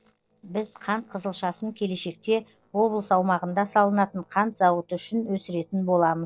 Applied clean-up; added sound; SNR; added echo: neural separator model SepFormer DNS4.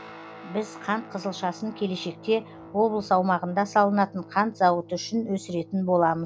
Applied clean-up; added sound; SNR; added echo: none; Guitar; 19 dB; none.